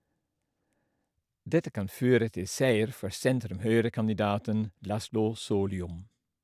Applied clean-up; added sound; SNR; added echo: none; none; none; none.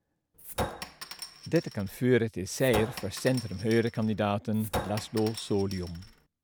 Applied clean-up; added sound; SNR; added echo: none; Chink, clink; 9 dB; none.